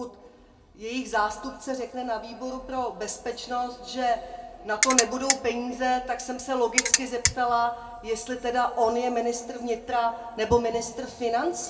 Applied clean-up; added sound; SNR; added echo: none; Ratchet, pawl; -4 dB; reverberation time 1.7 s.